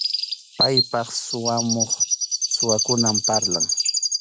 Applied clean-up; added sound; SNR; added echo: none; Chirp, tweet; -3 dB; none.